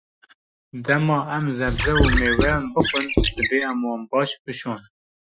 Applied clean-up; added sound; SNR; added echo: classical method Wiener filter.